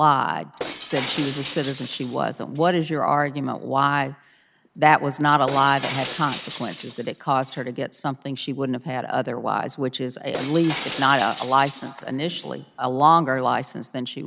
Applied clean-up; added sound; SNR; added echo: none; Shatter; 15 dB; none.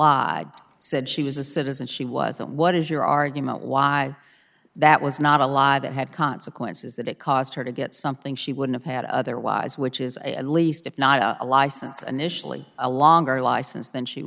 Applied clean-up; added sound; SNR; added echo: none; none; none; none.